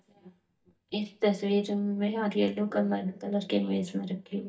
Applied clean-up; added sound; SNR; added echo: neural mask model DeepFilterNet 3.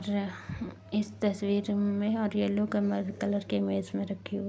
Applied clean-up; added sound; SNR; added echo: none; none; none; none.